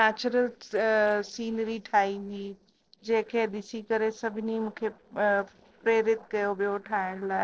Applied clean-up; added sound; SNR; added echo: neural separator model SepFormer DNS4.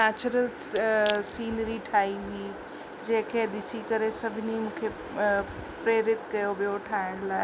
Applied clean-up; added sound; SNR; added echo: none; Crack / Crushing; 14 dB; none.